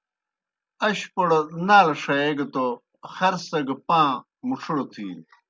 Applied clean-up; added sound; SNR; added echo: none; none; none; none.